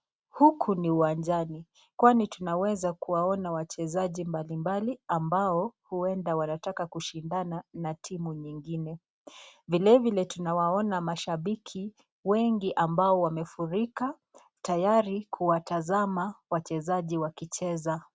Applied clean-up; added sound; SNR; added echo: none; none; none; none.